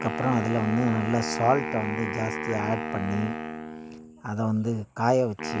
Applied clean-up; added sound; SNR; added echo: none; Wind instrument, woodwind instrument; 6 dB; none.